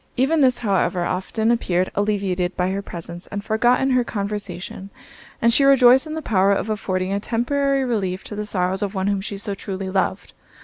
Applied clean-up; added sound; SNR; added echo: none; none; none; none.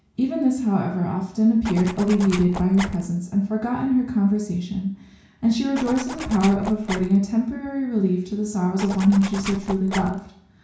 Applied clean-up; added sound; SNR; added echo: none; Zipper (clothing); 11 dB; reverberation time 0.6 s.